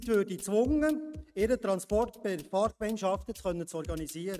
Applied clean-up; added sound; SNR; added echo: neural mask model RNNoise.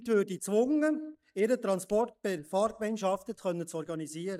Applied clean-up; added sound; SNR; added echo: neural mask model DeepFilterNet 3.